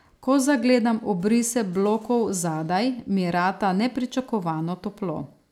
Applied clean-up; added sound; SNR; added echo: none; none; none; none.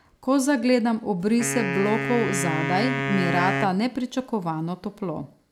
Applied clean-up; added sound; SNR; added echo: none; Wind instrument, woodwind instrument; 4 dB; none.